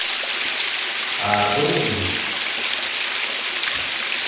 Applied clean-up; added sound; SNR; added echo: none; Water; -4 dB; reverberation time 1.2 s.